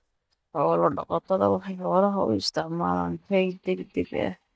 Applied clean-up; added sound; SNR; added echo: neural mask model DeepFilterNet 3.